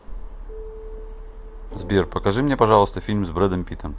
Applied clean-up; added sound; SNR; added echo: none; none; none; none.